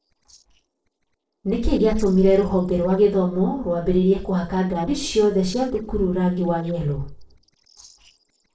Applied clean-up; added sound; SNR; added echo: neural separator model SepFormer DNS4.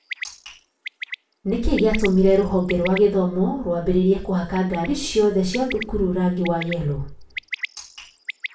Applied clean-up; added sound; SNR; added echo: none; Bird; 15 dB; reverberation time 0.4 s.